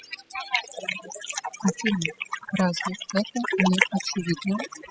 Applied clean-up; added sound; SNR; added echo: classical method spectral subtraction.